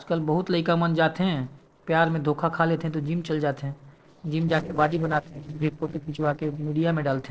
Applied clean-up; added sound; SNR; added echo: neural separator model SepFormer DNS4.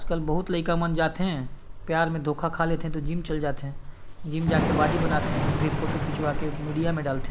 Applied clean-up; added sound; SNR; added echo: none; Thunder / Rain; 1 dB; none.